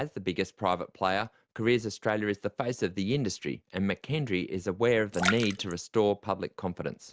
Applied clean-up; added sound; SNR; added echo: none; Splash, splatter; 7 dB; none.